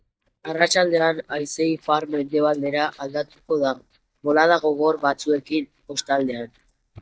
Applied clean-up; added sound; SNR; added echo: neural mask model DeepFilterNet 3.